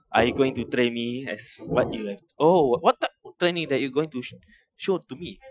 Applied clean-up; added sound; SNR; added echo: classical method Wiener filter.